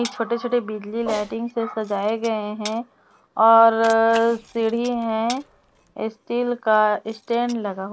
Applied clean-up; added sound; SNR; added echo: none; Cat + Glass; 19 dB; none.